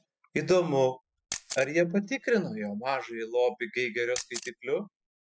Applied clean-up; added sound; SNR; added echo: classical method spectral subtraction.